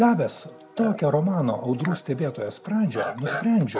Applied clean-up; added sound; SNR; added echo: none; Livestock, farm animals, working animals; 12 dB; none.